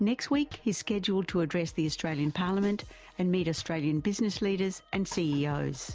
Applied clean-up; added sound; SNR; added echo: none; none; none; none.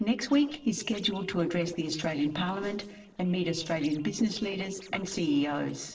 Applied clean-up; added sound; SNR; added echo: neural separator model SepFormer DNS4.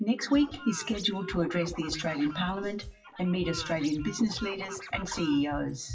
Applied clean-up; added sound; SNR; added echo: classical method WPE with log-MMSE.